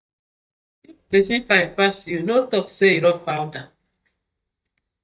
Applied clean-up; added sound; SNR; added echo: neural mask model DeepFilterNet 3.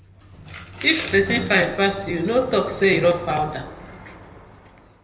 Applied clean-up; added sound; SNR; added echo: none; Sliding door; 14 dB; reverberation time 0.8 s.